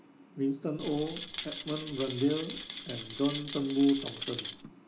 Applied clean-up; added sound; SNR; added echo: none; Rattle; 3 dB; reverberation time 0.4 s.